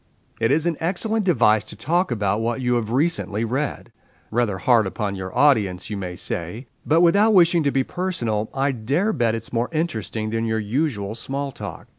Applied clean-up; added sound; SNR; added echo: none; none; none; none.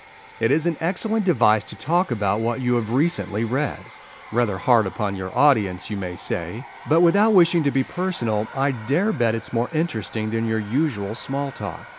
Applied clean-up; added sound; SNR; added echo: none; Domestic sounds, home sounds; 20 dB; none.